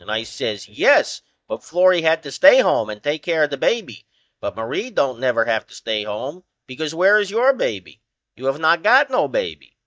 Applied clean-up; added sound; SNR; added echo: neural mask model DeepFilterNet 3.